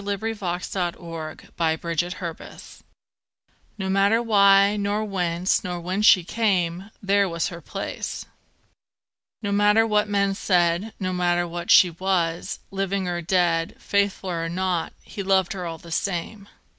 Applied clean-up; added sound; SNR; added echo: none; none; none; none.